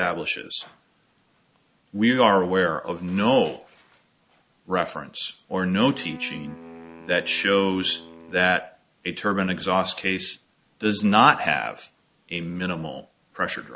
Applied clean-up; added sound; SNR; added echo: none; Wind instrument, woodwind instrument; 19 dB; none.